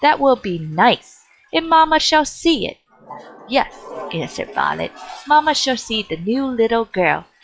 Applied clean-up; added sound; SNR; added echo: classical method log-MMSE.